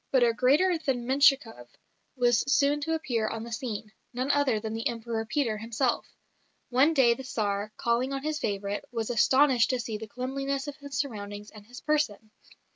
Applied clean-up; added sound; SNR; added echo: none; none; none; none.